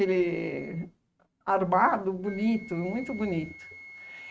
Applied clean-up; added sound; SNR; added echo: neural mask model RNNoise.